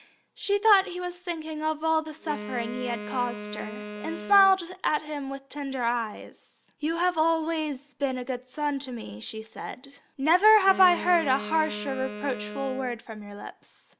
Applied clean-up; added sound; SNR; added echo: none; Wind instrument, woodwind instrument; 11 dB; none.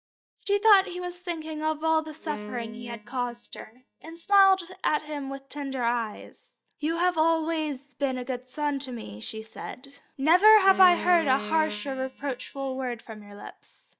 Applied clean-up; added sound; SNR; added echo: neural mask model DeepFilterNet 3.